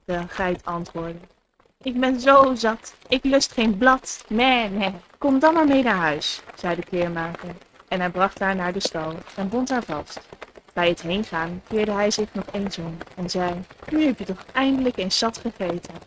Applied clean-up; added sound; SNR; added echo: neural mask model RNNoise.